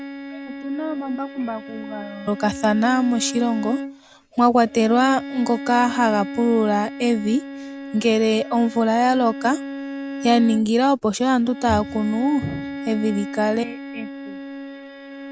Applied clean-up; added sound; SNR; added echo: none; Bowed string instrument; 11 dB; none.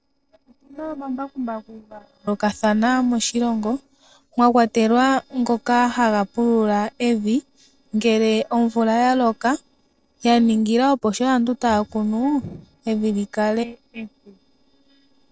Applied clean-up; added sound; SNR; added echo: neural separator model SepFormer DNS4.